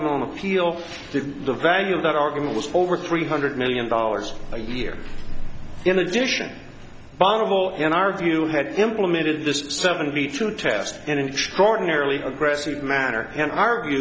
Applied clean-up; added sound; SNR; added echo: none; none; none; none.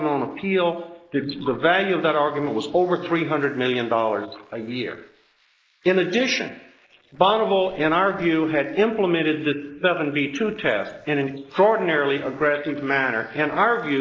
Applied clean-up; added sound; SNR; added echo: neural mask model Resemble Enhance denoiser.